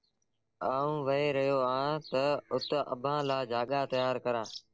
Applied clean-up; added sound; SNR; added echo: neural separator model SepFormer DNS4.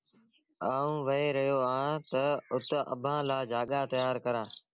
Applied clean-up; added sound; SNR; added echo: none; none; none; none.